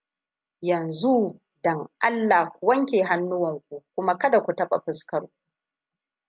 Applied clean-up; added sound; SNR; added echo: none; none; none; none.